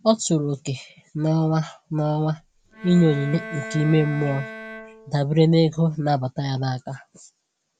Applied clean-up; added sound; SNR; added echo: none; Bowed string instrument; 14 dB; none.